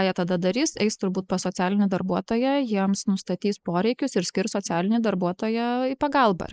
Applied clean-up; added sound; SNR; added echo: neural mask model Resemble Enhance denoiser.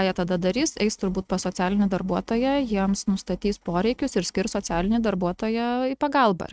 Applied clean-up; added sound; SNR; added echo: neural mask model RNNoise.